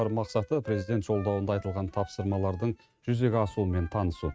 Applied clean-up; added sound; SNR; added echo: neural mask model RNNoise.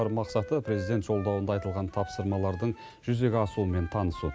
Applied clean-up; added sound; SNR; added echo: none; Wind instrument, woodwind instrument; 15 dB; none.